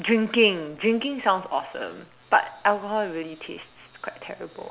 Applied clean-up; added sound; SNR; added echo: none; none; none; none.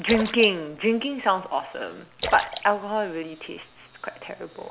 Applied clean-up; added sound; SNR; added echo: none; Splash, splatter; 12 dB; none.